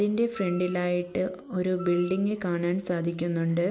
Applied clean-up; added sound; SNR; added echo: none; Wind instrument, woodwind instrument; 18 dB; none.